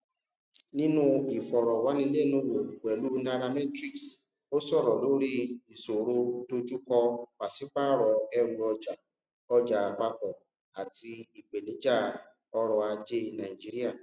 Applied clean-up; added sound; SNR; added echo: none; none; none; none.